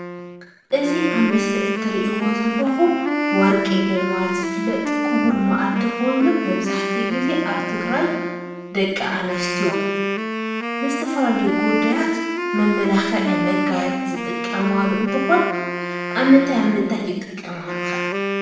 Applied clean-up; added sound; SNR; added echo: none; Wind instrument, woodwind instrument; 3 dB; reverberation time 1.0 s.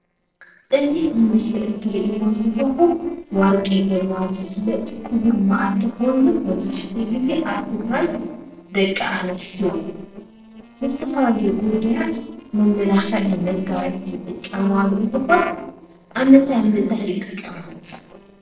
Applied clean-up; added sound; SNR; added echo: neural separator model SepFormer DNS4.